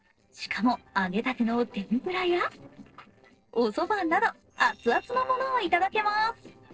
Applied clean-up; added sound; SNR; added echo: neural separator model SepFormer DNS4.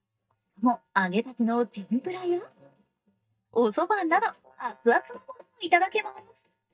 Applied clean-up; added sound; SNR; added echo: neural mask model DeepFilterNet 3.